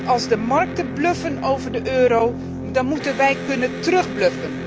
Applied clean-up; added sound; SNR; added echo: none; Electric guitar; 8 dB; none.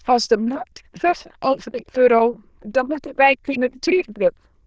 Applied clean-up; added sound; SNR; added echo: neural diffusion model UNIVERSE++.